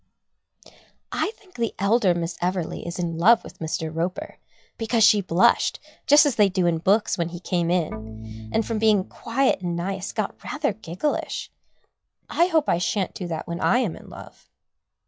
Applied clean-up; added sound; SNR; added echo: classical method log-MMSE.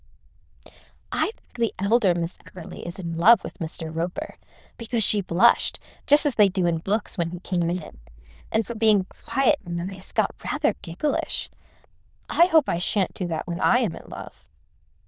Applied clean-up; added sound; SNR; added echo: neural diffusion model UNIVERSE++.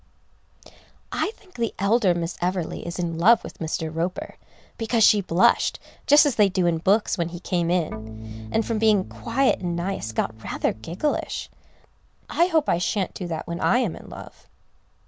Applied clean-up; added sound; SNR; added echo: none; Organ; 12 dB; none.